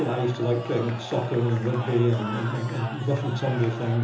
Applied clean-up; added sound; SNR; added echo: none; Crowd / Cheering; 12 dB; reverberation time 0.6 s.